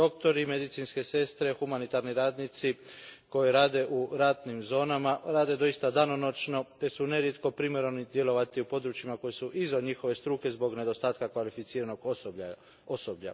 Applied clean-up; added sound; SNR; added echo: none; none; none; none.